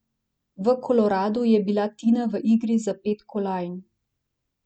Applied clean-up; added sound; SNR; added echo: none; none; none; none.